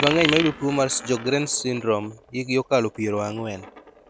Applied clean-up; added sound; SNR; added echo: none; Coin (dropping); 9 dB; none.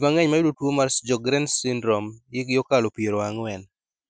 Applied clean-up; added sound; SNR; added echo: none; none; none; none.